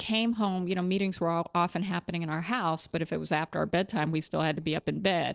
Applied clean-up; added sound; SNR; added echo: neural separator model SepFormer DNS4.